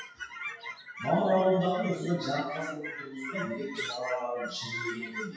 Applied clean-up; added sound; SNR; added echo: classical method WPE with log-MMSE.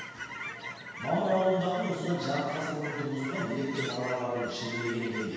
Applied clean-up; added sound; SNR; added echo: none; Chirp, tweet / Fowl; 9 dB; reverberation time 1.2 s.